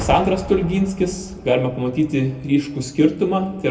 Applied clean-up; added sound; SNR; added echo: none; Fireworks; 15 dB; reverberation time 0.3 s.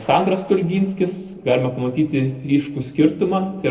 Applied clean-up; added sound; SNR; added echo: neural separator model SepFormer DNS4.